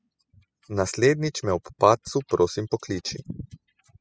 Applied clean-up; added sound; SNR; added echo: classical method spectral subtraction.